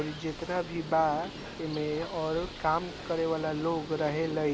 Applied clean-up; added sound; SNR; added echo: none; Bird; 11 dB; none.